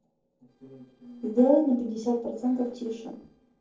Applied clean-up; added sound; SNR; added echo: neural separator model SepFormer DNS4.